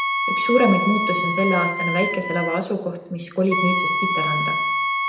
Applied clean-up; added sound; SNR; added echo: none; Wind instrument, woodwind instrument; 0 dB; reverberation time 0.8 s.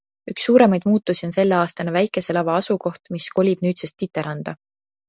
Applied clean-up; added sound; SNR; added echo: none; none; none; none.